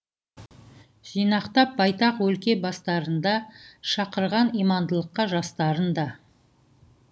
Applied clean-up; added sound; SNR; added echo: none; none; none; none.